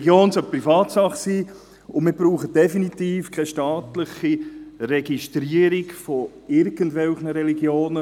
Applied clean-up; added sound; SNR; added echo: none; none; none; none.